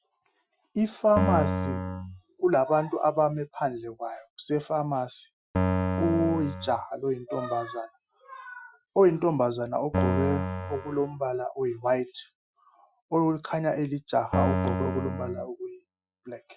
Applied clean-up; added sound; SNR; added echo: classical method Wiener filter.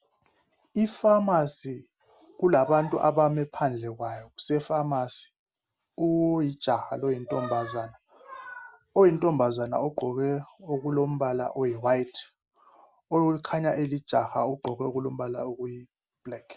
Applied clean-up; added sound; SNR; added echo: none; none; none; none.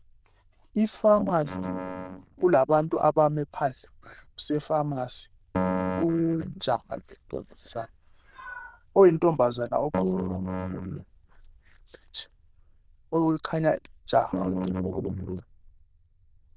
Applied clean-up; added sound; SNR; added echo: neural diffusion model UNIVERSE++.